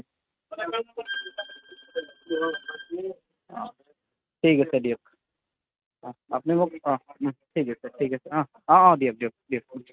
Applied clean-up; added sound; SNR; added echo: neural mask model RNNoise.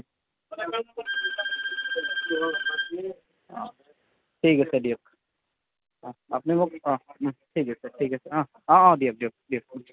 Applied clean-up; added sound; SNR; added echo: none; Bowed string instrument; 4 dB; none.